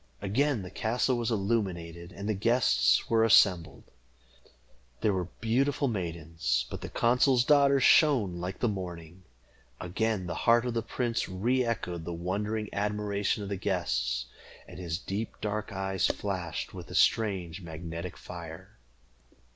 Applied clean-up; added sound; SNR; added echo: none; none; none; none.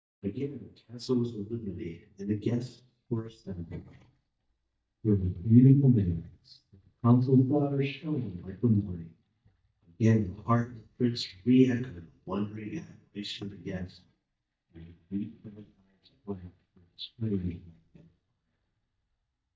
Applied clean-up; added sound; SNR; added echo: neural mask model DeepFilterNet 3.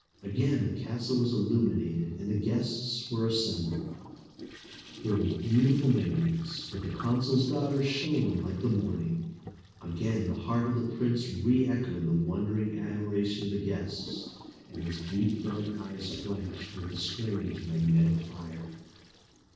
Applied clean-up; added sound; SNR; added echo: neural separator model SepFormer DNS4.